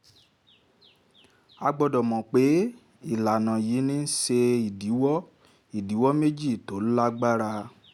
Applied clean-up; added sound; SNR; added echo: none; none; none; none.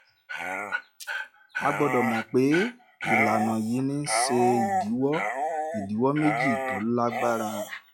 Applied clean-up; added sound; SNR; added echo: classical method log-MMSE.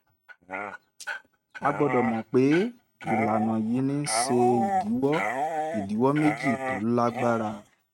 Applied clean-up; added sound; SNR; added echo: neural mask model RNNoise.